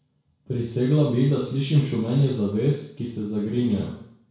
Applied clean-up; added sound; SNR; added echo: none; none; none; reverberation time 0.6 s.